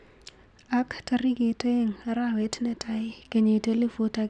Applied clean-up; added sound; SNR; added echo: none; none; none; none.